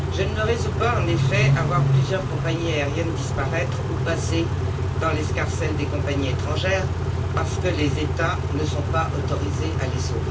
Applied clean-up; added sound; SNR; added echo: none; Idling / Accelerating, revving, vroom / Car; -4 dB; reverberation time 0.2 s.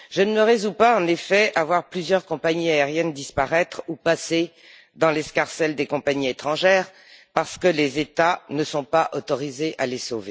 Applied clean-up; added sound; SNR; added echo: none; none; none; none.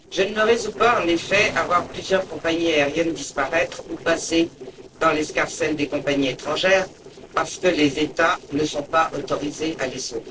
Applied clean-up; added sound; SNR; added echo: neural separator model SepFormer DNS4.